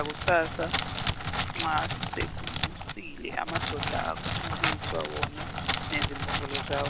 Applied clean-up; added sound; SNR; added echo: none; Crackle; -2 dB; none.